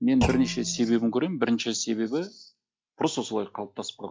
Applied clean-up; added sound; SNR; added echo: classical method log-MMSE.